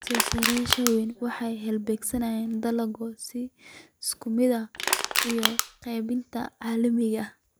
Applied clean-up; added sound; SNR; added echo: none; Crushing; 0 dB; none.